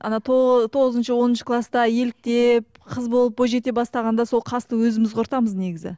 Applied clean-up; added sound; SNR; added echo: none; none; none; none.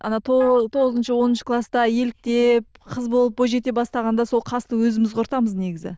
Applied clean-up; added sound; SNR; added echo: neural diffusion model UNIVERSE++.